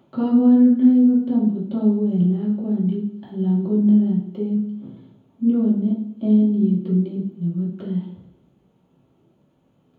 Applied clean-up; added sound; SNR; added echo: none; none; none; reverberation time 0.7 s.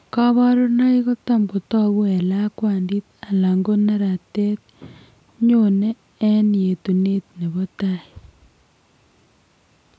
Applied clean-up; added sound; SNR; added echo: none; none; none; none.